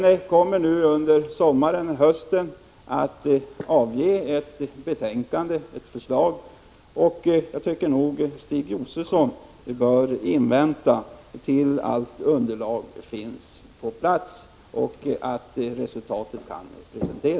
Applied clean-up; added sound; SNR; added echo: none; none; none; none.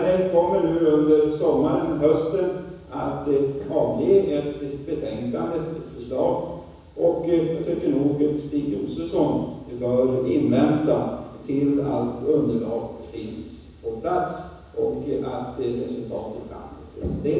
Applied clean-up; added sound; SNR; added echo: none; none; none; reverberation time 1.1 s.